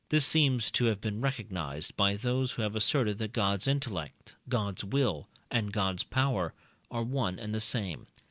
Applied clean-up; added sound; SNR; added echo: none; none; none; none.